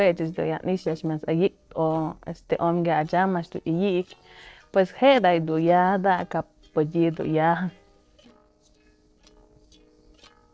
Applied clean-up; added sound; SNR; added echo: neural separator model SepFormer DNS4.